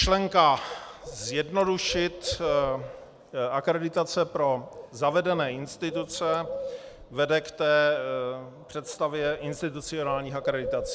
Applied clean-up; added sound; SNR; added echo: none; Bird; 12 dB; none.